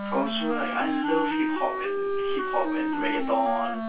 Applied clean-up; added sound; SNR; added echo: none; Wind instrument, woodwind instrument; 0 dB; reverberation time 0.2 s.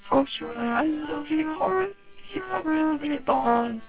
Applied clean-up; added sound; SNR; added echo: neural separator model SepFormer WHAMR!.